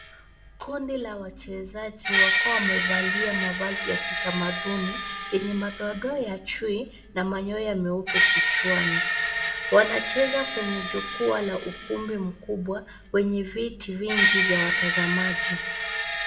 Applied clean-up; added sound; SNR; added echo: none; Screech; -2 dB; reverberation time 0.4 s.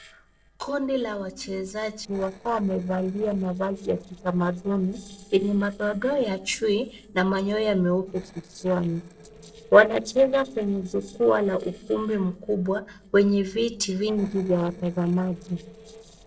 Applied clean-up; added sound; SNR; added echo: neural separator model SepFormer DNS4.